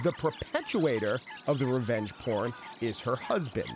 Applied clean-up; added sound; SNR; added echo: none; Chirp, tweet; 14 dB; none.